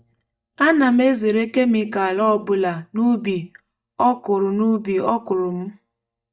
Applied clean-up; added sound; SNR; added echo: neural mask model DeepFilterNet 3.